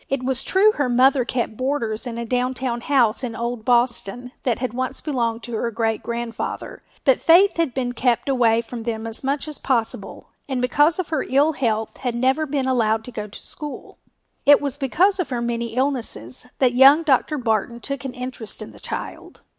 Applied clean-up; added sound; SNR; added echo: none; none; none; none.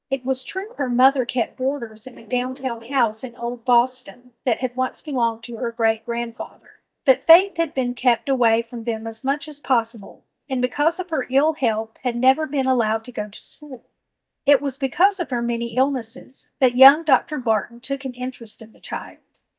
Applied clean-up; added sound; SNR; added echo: neural mask model DeepFilterNet 3.